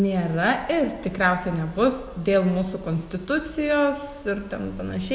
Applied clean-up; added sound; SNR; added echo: none; none; none; none.